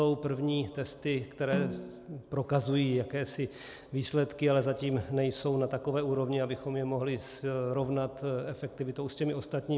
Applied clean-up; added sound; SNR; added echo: none; Snare drum; 9 dB; none.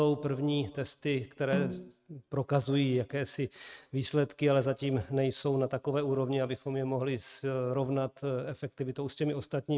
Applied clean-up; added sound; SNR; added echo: neural mask model RNNoise.